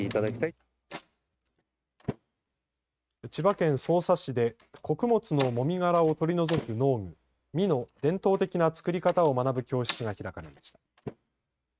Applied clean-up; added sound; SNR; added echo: neural mask model RNNoise.